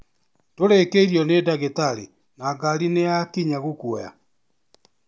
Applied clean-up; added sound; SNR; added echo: none; none; none; none.